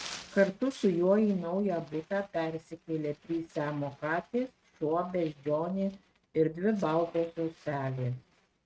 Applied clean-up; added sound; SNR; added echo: neural mask model RNNoise.